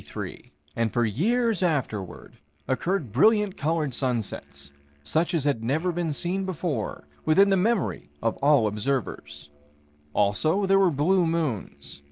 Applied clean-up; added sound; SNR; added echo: neural separator model SepFormer DNS4.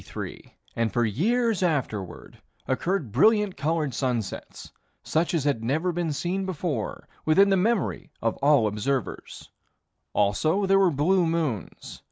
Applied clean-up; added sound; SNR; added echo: none; none; none; none.